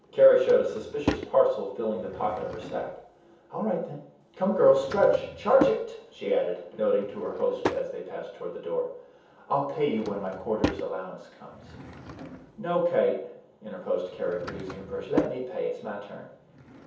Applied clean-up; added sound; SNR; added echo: none; Drawer open or close / Wood; 11 dB; reverberation time 0.7 s.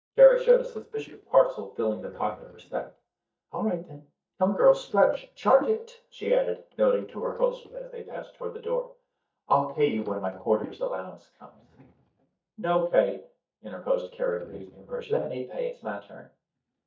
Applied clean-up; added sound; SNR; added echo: neural mask model DeepFilterNet 3.